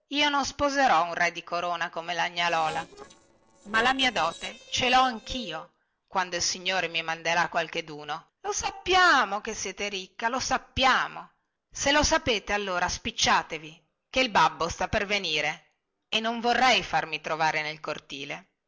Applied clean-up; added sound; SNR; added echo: neural separator model SepFormer DNS4.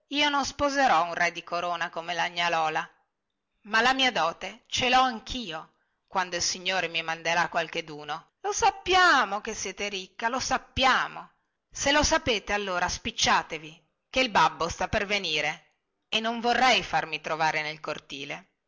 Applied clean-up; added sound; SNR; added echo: none; none; none; none.